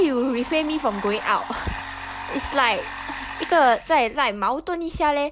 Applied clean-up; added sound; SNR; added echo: none; Domestic sounds, home sounds; 12 dB; none.